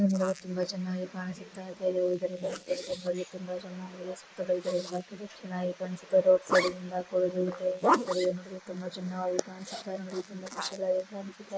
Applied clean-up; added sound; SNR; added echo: neural mask model Resemble Enhance denoiser.